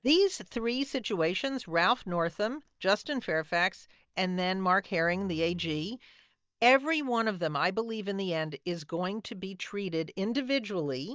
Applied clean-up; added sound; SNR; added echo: neural mask model DeepFilterNet 3.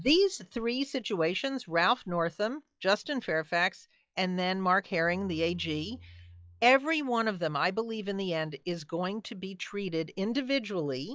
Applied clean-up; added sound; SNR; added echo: classical method log-MMSE.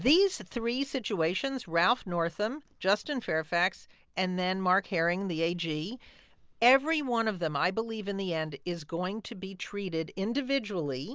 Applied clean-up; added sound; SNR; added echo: none; none; none; none.